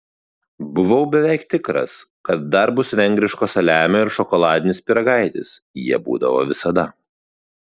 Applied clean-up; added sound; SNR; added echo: none; none; none; none.